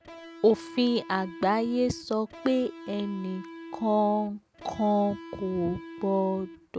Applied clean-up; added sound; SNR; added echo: none; Electric guitar; 16 dB; none.